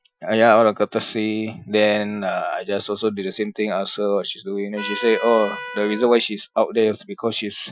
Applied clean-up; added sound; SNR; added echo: classical method Wiener filter.